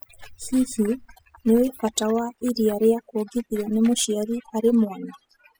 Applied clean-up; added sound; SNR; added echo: classical method spectral subtraction.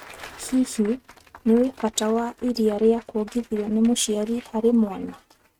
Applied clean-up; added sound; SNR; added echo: neural mask model RNNoise.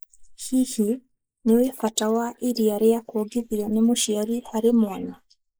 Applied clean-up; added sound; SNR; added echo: neural mask model Resemble Enhance denoiser.